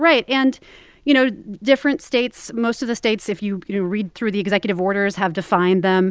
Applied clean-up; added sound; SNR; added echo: none; none; none; none.